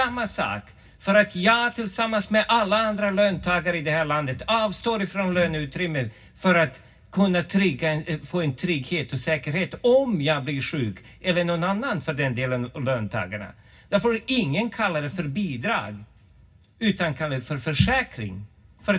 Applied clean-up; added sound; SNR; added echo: none; none; none; reverberation time 0.4 s.